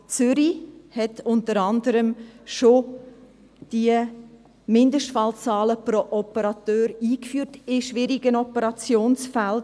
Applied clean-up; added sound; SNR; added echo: none; none; none; none.